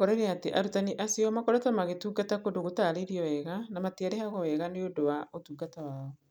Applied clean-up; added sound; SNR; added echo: none; none; none; none.